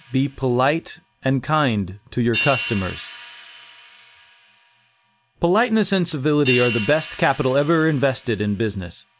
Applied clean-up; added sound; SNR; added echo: none; Hi-hat; 11 dB; none.